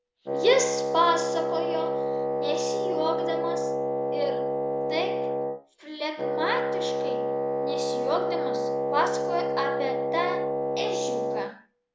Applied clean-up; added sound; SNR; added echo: none; Wind instrument, woodwind instrument; -3 dB; none.